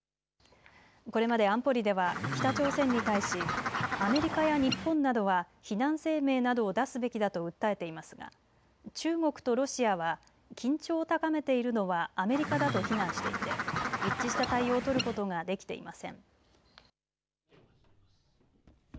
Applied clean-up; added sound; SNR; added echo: none; Bird; 2 dB; none.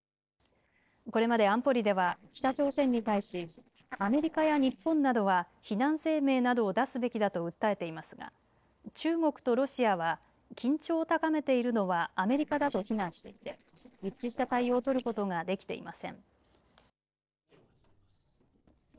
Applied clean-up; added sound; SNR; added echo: neural separator model SepFormer DNS4.